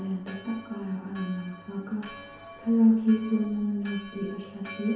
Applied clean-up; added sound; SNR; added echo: none; Church bell; 18 dB; reverberation time 0.9 s.